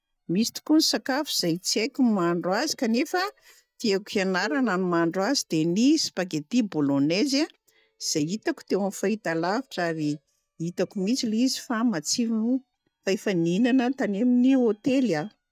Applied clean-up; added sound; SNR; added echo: neural mask model DeepFilterNet 3.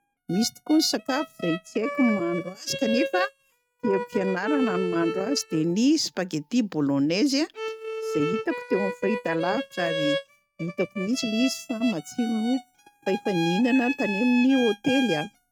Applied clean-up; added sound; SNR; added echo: neural mask model RNNoise.